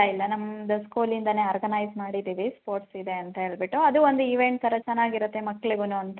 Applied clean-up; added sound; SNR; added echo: none; none; none; none.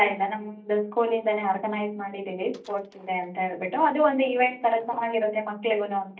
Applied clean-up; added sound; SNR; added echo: neural mask model DeepFilterNet 3.